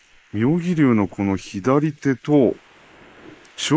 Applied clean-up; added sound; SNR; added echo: neural mask model Resemble Enhance denoiser.